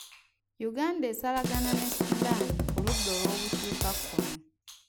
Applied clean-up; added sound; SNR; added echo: none; Drum kit; -4 dB; none.